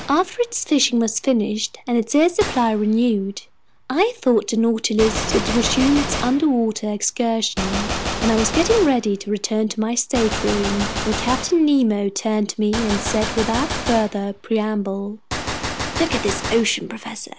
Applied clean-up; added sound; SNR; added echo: none; Gunshot, gunfire; 8 dB; none.